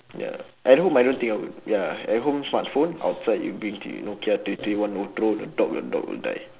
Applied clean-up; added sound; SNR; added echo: none; none; none; none.